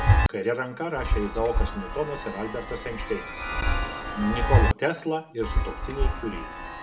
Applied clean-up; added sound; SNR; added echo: none; Chime; -4 dB; reverberation time 0.5 s.